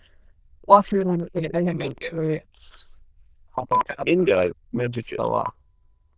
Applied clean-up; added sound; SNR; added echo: neural diffusion model UNIVERSE++.